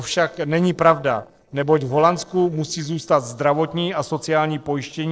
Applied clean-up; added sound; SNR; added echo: neural separator model SepFormer DNS4.